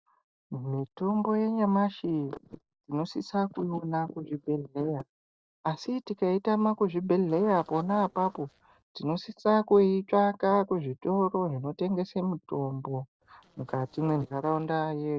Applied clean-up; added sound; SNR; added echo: neural separator model SepFormer DNS4.